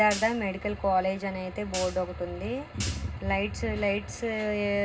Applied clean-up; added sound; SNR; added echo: none; Hi-hat; 13 dB; reverberation time 0.2 s.